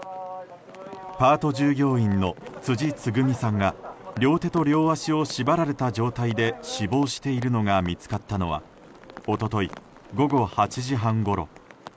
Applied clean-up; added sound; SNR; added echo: none; none; none; none.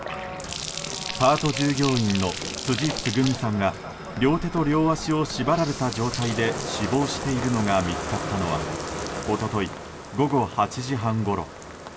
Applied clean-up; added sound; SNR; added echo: none; Bathtub (filling or washing); 8 dB; reverberation time 0.2 s.